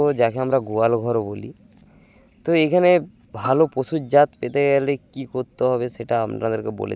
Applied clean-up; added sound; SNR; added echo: none; Bowed string instrument; 15 dB; none.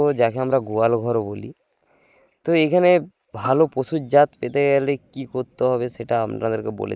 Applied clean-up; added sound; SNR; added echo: neural mask model Resemble Enhance denoiser.